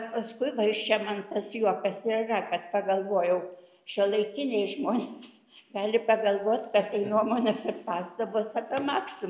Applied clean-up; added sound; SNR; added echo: none; none; none; none.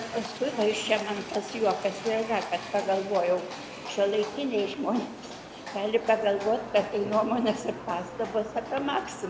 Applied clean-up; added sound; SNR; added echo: none; Livestock, farm animals, working animals; 11 dB; none.